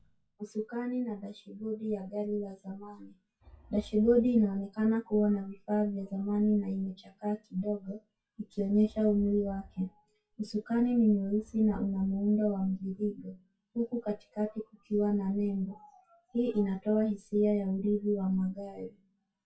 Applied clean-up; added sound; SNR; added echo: classical method WPE with log-MMSE.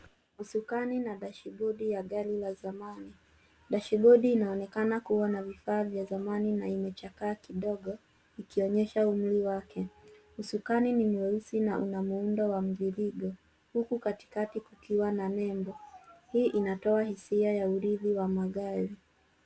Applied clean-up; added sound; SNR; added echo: none; none; none; none.